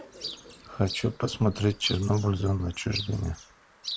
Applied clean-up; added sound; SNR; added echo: none; Chirp, tweet; 13 dB; none.